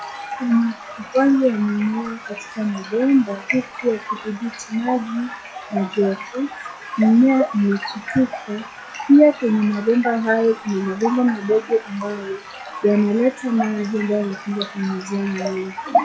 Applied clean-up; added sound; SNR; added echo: classical method log-MMSE.